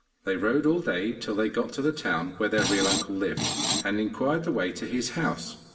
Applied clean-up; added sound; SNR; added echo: none; Screech; 1 dB; reverberation time 2.5 s.